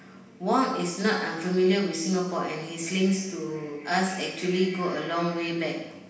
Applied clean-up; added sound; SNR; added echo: none; none; none; reverberation time 0.9 s.